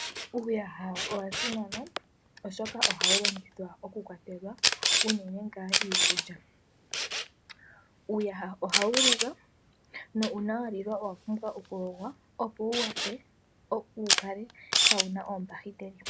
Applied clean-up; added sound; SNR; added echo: none; Camera; -4 dB; none.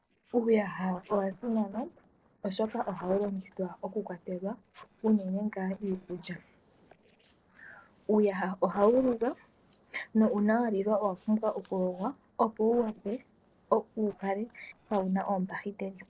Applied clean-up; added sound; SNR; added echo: neural separator model SepFormer DNS4.